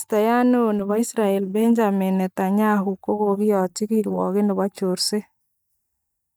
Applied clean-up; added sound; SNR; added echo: neural mask model DeepFilterNet 3.